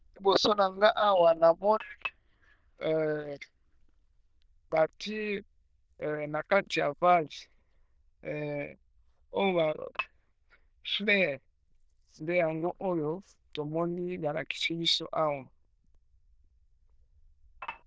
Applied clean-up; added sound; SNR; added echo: neural diffusion model UNIVERSE++.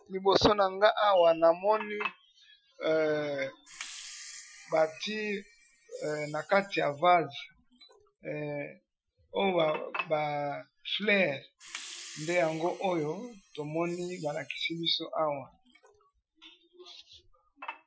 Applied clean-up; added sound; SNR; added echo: classical method Wiener filter.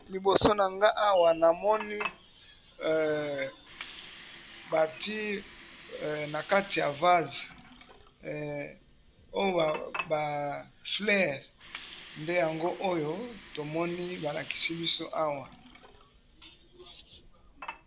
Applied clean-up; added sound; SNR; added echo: none; Water; 15 dB; none.